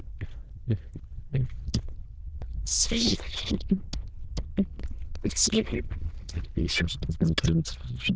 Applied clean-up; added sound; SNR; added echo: neural diffusion model UNIVERSE++.